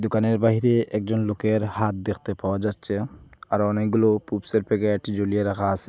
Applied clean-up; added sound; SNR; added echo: none; none; none; none.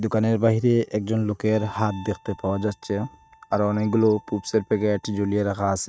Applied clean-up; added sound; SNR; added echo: neural mask model RNNoise.